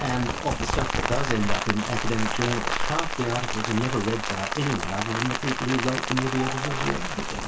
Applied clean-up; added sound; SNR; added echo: none; Rain; -1 dB; reverberation time 0.3 s.